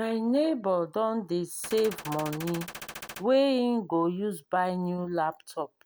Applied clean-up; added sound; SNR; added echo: none; Gunshot, gunfire; 13 dB; none.